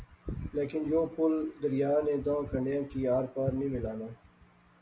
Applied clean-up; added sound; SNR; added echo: none; none; none; none.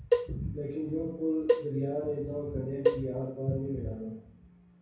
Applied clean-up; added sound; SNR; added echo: none; Cowbell; 0 dB; reverberation time 0.6 s.